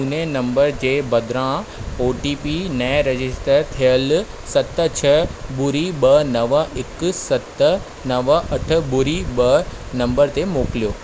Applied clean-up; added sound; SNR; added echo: none; none; none; none.